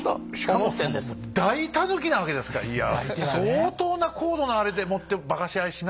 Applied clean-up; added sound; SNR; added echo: none; none; none; none.